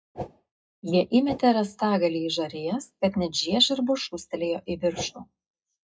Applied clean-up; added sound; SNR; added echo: classical method WPE with log-MMSE.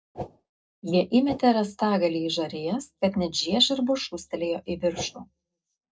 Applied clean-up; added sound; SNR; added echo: neural separator model SepFormer DNS4.